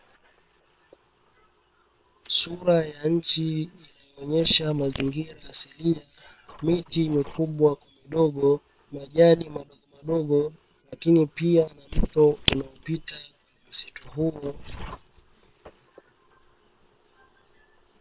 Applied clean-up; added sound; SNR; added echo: neural separator model SepFormer WHAM!.